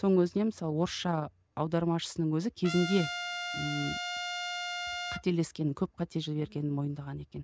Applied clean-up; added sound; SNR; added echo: none; Trumpet; 5 dB; none.